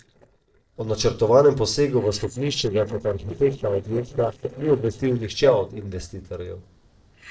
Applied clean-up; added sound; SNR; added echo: neural separator model SepFormer DNS4.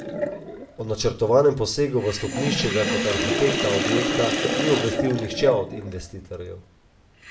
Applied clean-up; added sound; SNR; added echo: none; Sink (filling or washing); 3 dB; reverberation time 0.3 s.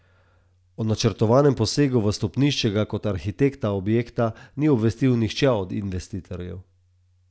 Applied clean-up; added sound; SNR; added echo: none; none; none; none.